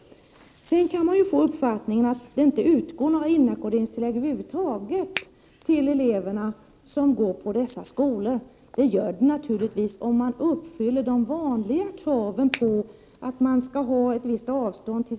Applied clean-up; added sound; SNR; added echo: none; Finger snapping; 9 dB; none.